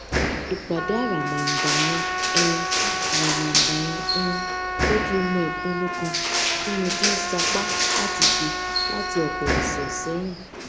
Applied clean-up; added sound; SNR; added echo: none; Trumpet + Crushing; -5 dB; none.